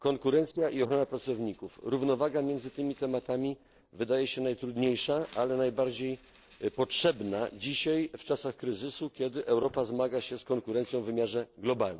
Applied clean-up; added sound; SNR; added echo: neural separator model SepFormer DNS4.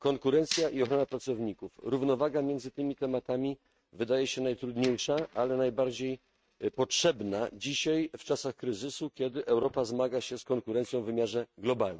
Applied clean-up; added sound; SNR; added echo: neural mask model RNNoise.